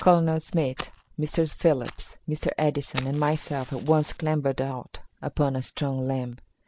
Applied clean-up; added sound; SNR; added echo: none; Fire; 20 dB; none.